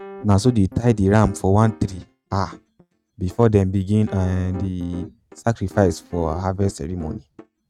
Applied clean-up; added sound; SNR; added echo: neural mask model RNNoise.